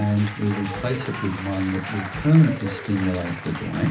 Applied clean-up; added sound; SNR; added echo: none; Applause; 12 dB; reverberation time 0.4 s.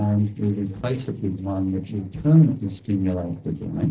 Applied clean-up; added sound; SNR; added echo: neural separator model SepFormer DNS4.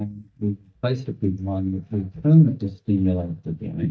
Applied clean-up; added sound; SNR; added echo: neural mask model DeepFilterNet 3.